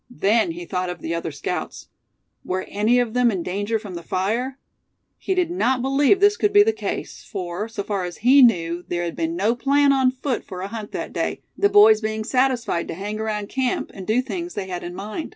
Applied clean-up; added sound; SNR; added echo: none; none; none; none.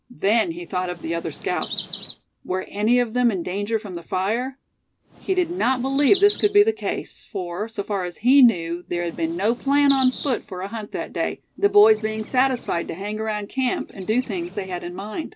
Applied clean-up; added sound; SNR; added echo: none; Chirp, tweet; 9 dB; none.